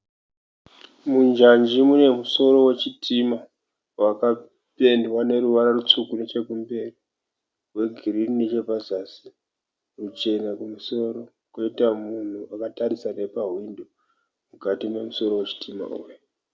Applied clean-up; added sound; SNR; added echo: none; none; none; none.